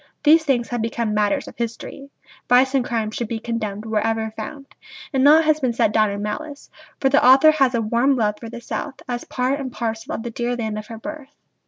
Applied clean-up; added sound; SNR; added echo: none; none; none; none.